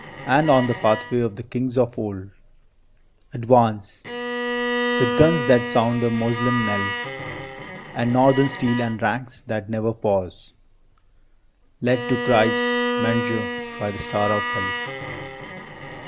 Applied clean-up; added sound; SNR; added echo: none; Bowed string instrument; 6 dB; none.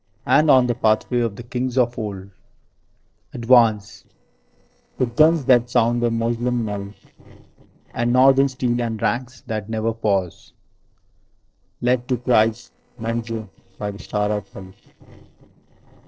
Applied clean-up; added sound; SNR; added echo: neural separator model SepFormer DNS4.